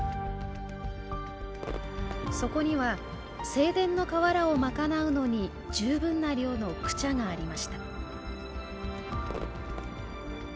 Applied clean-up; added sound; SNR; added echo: none; Crowd / Fireworks + Trumpet; 18 dB; none.